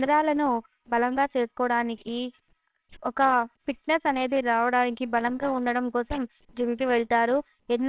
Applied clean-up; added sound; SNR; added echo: neural separator model SepFormer WHAMR!.